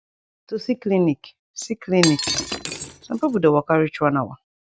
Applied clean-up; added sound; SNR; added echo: none; Shatter; 6 dB; none.